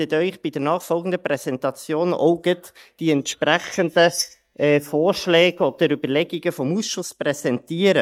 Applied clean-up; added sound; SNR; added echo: neural mask model DeepFilterNet 3.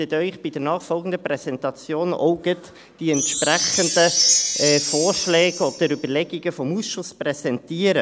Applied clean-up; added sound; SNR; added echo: none; Chime; -1 dB; none.